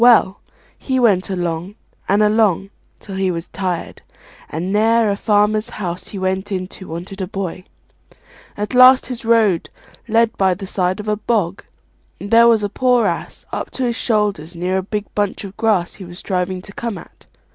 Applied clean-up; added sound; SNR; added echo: none; none; none; none.